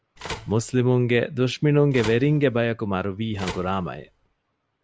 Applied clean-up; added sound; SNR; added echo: none; Telephone; 16 dB; none.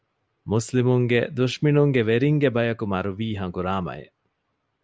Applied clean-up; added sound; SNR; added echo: none; none; none; none.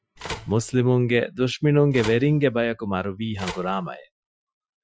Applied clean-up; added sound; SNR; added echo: classical method Wiener filter.